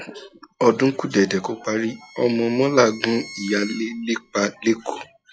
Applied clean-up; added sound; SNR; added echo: classical method log-MMSE.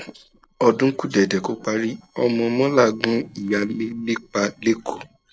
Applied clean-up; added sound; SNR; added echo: neural separator model SepFormer DNS4.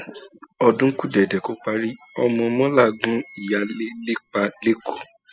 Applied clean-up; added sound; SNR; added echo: classical method spectral subtraction.